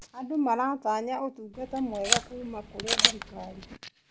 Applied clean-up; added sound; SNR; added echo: none; Camera; -2 dB; none.